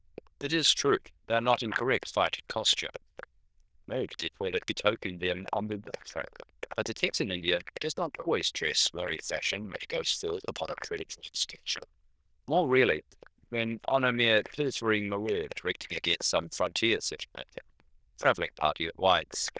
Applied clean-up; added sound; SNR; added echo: neural diffusion model UNIVERSE++.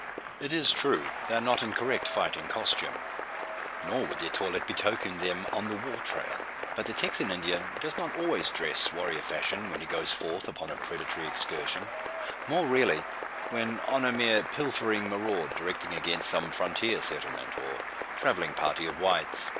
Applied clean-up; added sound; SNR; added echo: none; Applause / Cheering; 5 dB; none.